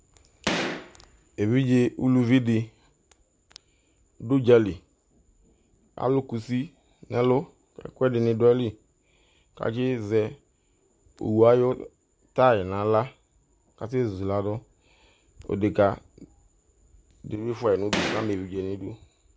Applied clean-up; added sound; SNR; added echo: none; Gunshot, gunfire; 6 dB; none.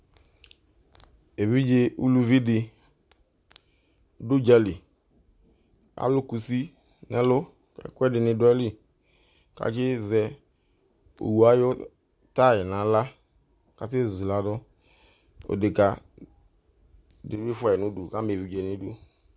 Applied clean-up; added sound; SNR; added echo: none; none; none; none.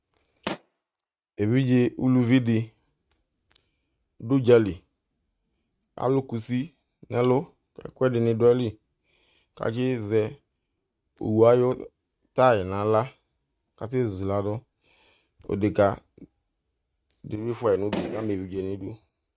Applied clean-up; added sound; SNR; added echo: neural mask model RNNoise.